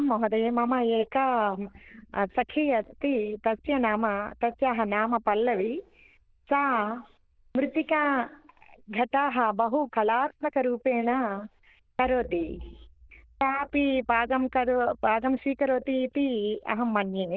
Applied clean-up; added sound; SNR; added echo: neural diffusion model UNIVERSE++.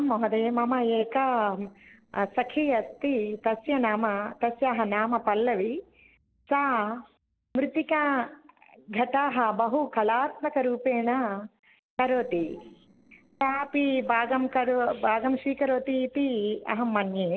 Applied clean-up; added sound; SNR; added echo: neural separator model SepFormer DNS4.